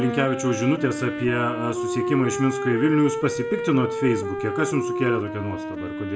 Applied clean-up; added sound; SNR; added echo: none; Wind instrument, woodwind instrument; 4 dB; reverberation time 0.3 s.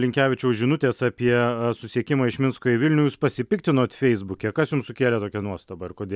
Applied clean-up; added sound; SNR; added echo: none; none; none; none.